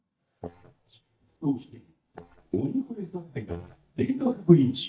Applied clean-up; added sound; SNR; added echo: neural mask model DeepFilterNet 3.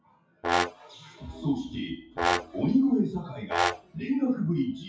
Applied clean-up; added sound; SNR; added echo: classical method WPE with log-MMSE.